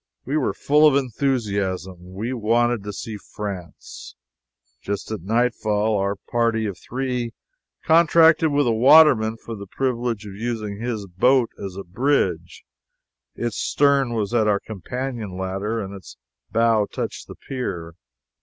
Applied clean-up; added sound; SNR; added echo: none; none; none; none.